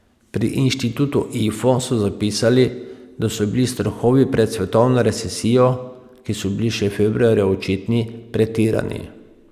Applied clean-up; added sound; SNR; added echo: none; none; none; none.